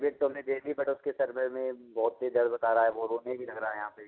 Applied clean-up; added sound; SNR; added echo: none; none; none; none.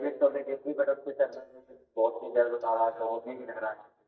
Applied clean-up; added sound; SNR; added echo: neural mask model DeepFilterNet 3.